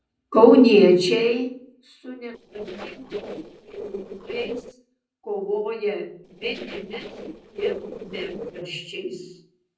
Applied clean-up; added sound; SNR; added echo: neural separator model SepFormer DNS4.